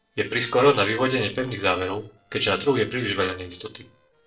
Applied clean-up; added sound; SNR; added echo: neural separator model SepFormer DNS4.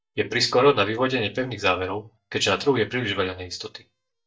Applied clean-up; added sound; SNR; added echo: neural mask model DeepFilterNet 3.